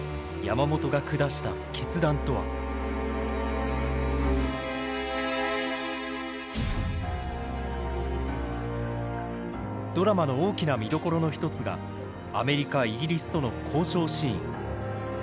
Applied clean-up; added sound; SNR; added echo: none; Tambourine; 10 dB; none.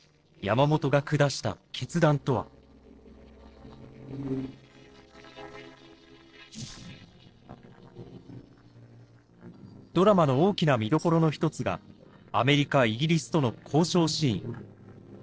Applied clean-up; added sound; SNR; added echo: neural separator model SepFormer DNS4.